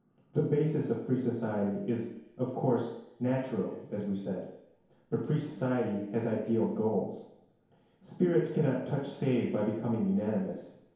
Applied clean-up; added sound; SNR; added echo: none; none; none; reverberation time 1.0 s.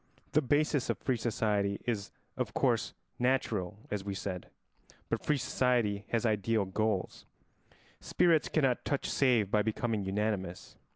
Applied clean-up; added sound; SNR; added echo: none; none; none; none.